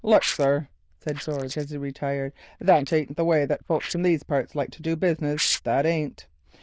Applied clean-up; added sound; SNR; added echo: neural diffusion model UNIVERSE++.